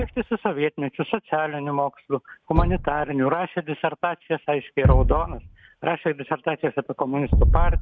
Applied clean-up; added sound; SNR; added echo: neural mask model RNNoise.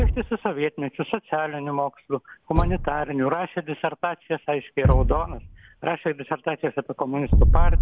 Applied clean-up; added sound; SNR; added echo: none; Thump, thud; -2 dB; none.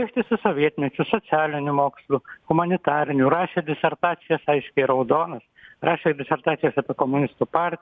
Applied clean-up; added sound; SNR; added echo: none; none; none; none.